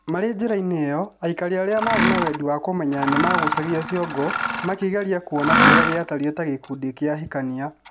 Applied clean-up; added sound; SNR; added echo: none; Mechanisms; 1 dB; none.